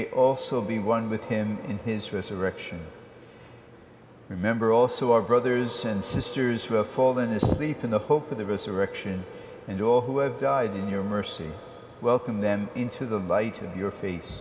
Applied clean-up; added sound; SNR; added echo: none; none; none; none.